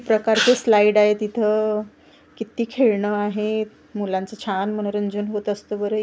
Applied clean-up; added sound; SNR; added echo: none; none; none; none.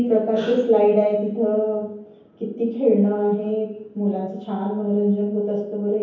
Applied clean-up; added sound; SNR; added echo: none; none; none; reverberation time 0.9 s.